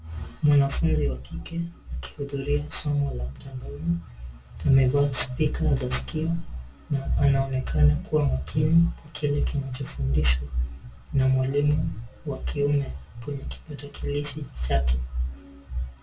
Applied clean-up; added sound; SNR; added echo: none; none; none; reverberation time 0.1 s.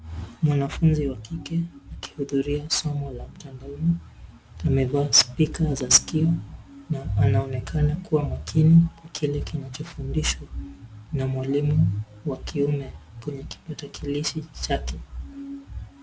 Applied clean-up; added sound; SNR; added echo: none; none; none; none.